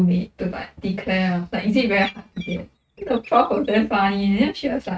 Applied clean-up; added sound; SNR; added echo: neural mask model RNNoise.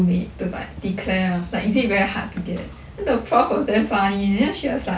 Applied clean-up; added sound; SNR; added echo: none; none; none; none.